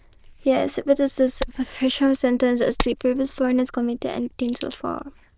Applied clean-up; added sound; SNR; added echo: neural diffusion model UNIVERSE++.